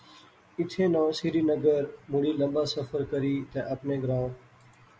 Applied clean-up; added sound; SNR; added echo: none; none; none; none.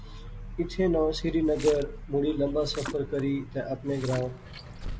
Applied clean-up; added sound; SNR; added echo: none; Splash, splatter + Vehicle; 10 dB; none.